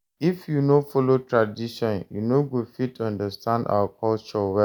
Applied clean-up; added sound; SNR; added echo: none; none; none; none.